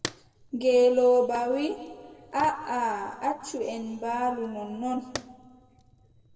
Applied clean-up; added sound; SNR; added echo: none; Fire; 18 dB; reverberation time 1.5 s.